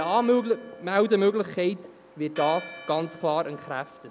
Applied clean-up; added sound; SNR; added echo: none; Church bell; 18 dB; none.